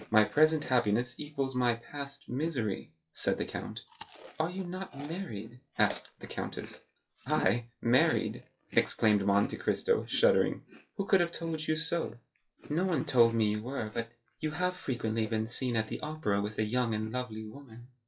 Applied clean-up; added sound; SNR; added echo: classical method log-MMSE.